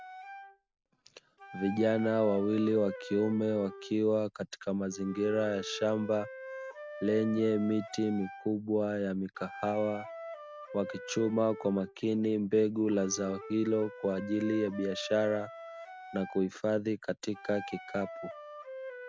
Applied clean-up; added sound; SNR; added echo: none; Wind instrument, woodwind instrument; 14 dB; none.